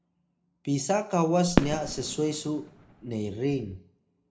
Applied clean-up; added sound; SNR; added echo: none; Fireworks; 3 dB; reverberation time 0.3 s.